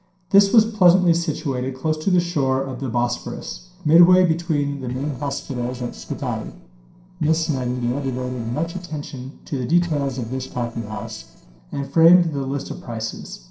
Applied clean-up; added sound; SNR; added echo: neural separator model SepFormer DNS4.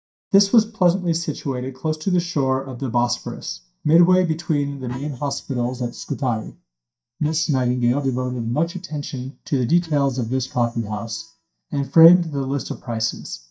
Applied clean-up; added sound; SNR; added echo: neural mask model DeepFilterNet 3.